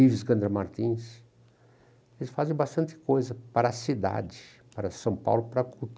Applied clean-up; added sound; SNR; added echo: none; none; none; none.